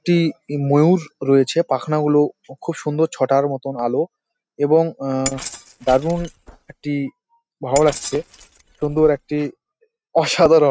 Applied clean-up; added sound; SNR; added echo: neural mask model RNNoise.